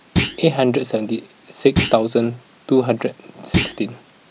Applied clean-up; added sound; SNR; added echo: none; Thump, thud; 2 dB; none.